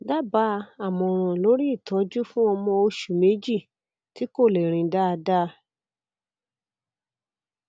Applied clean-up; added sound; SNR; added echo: none; none; none; none.